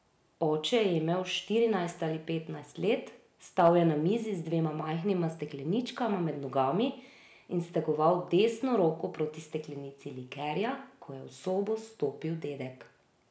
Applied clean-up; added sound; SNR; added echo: none; none; none; none.